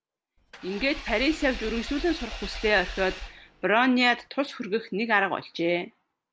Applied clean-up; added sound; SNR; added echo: none; Engine / Vehicle; 11 dB; none.